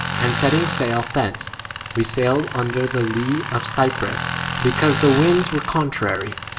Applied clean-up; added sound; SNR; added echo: none; Tools; 5 dB; reverberation time 1.0 s.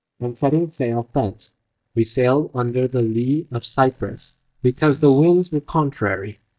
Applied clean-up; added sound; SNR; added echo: neural mask model DeepFilterNet 3.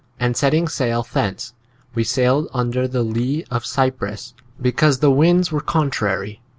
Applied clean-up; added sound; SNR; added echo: none; none; none; none.